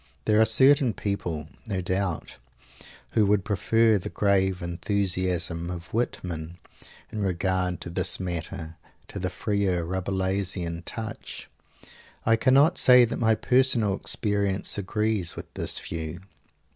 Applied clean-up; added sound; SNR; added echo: none; none; none; none.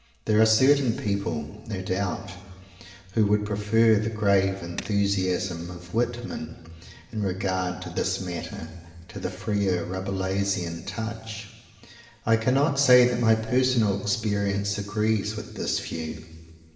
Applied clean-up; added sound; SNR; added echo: none; Tools; 18 dB; reverberation time 2.3 s.